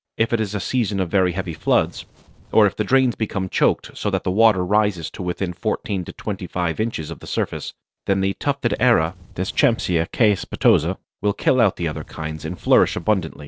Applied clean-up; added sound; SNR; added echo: neural separator model SepFormer DNS4.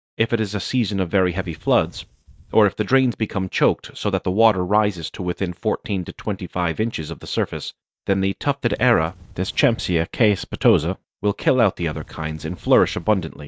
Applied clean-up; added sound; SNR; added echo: neural mask model DeepFilterNet 3.